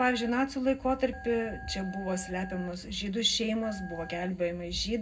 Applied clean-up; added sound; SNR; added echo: none; Telephone; 17 dB; reverberation time 0.3 s.